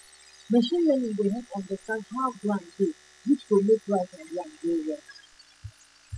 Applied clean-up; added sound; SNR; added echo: classical method spectral subtraction.